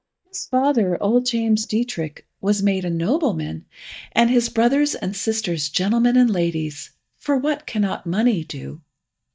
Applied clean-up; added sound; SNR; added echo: neural mask model DeepFilterNet 3.